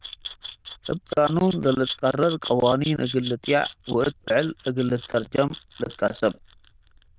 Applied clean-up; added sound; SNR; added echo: neural diffusion model UNIVERSE++.